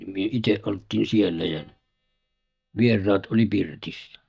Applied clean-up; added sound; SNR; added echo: neural mask model DeepFilterNet 3.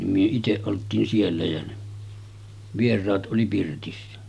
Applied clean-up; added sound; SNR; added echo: none; none; none; none.